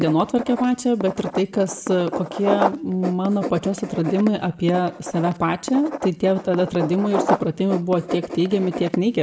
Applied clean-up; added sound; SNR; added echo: none; Writing; 7 dB; reverberation time 0.6 s.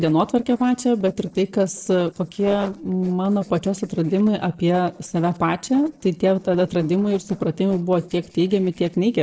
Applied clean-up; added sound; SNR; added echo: neural separator model SepFormer DNS4.